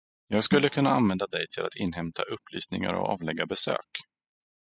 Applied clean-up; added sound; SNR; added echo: classical method spectral subtraction.